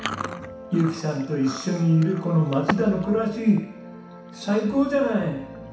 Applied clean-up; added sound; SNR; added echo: none; Chewing, mastication; 14 dB; reverberation time 0.7 s.